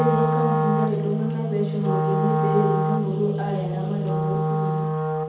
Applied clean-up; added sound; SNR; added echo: none; Wind instrument, woodwind instrument; -4 dB; reverberation time 0.8 s.